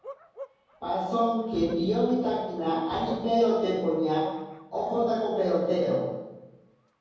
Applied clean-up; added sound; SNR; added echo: none; Bark; 20 dB; reverberation time 1.3 s.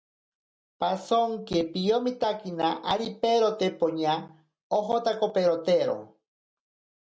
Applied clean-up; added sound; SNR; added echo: none; none; none; none.